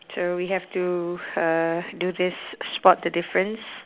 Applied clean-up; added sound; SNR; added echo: none; none; none; none.